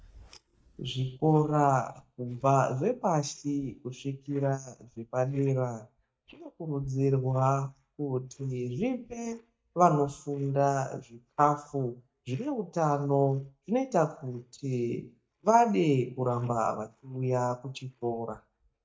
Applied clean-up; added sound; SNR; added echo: neural mask model DeepFilterNet 3.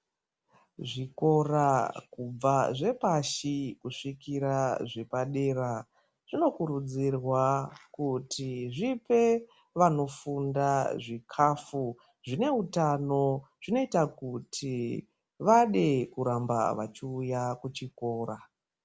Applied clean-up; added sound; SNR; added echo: none; none; none; none.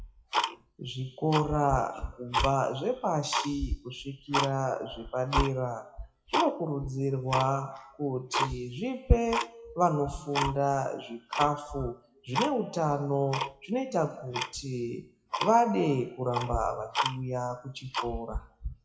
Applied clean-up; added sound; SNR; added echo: classical method WPE with log-MMSE.